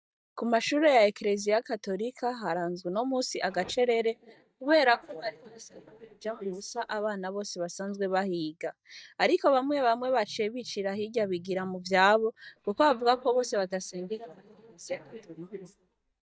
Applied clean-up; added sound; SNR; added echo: neural mask model DeepFilterNet 3.